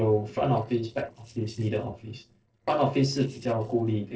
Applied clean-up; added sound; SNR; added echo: neural separator model SepFormer DNS4.